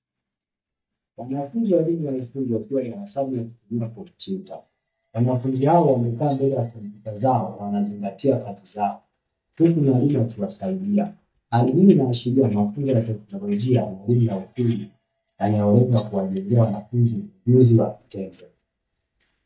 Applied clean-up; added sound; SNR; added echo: neural mask model DeepFilterNet 3.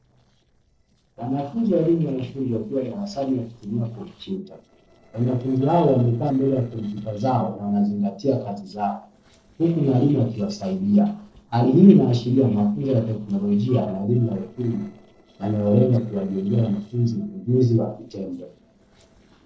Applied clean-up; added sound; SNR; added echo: neural separator model SepFormer DNS4.